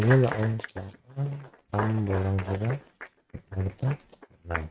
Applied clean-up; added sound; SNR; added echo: neural mask model RNNoise.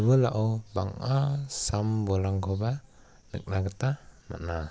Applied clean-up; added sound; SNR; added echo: none; none; none; none.